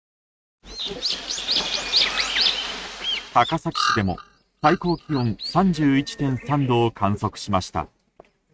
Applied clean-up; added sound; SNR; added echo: neural mask model RNNoise.